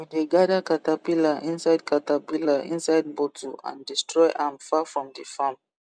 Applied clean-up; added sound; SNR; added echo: none; none; none; none.